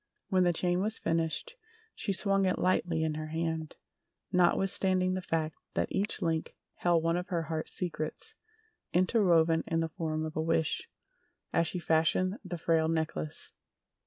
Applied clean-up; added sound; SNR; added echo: none; none; none; none.